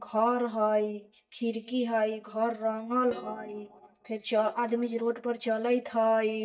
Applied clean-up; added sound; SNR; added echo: neural mask model DeepFilterNet 3.